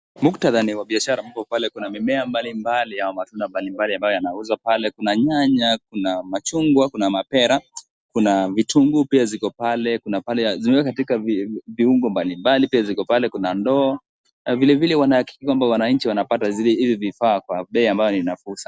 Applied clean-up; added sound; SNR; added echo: none; none; none; none.